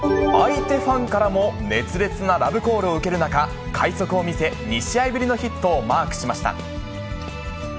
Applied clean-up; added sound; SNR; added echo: none; none; none; none.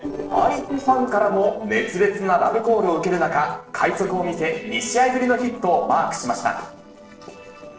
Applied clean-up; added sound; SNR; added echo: neural separator model SepFormer DNS4.